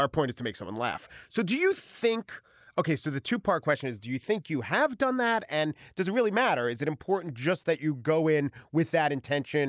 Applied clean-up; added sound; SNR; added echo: neural mask model Resemble Enhance denoiser.